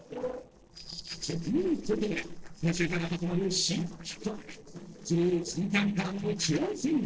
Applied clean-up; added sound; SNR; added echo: neural separator model SepFormer DNS4.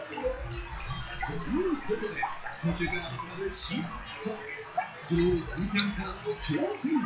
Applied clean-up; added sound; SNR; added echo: classical method WPE with log-MMSE.